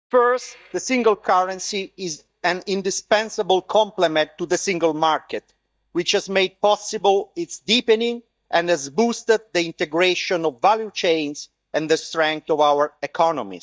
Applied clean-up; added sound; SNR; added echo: neural mask model DeepFilterNet 3.